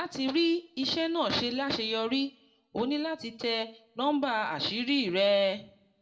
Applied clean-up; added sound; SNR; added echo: none; none; none; reverberation time 0.4 s.